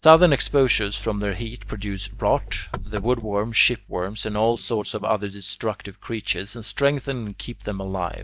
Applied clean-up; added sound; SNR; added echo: neural mask model DeepFilterNet 3.